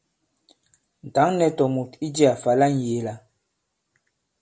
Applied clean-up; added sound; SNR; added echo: none; none; none; none.